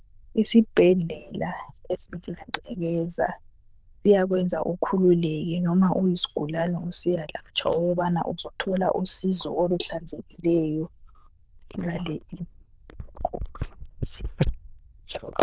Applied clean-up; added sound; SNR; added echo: neural diffusion model UNIVERSE++.